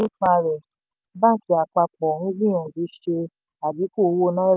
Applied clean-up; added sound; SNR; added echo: none; none; none; none.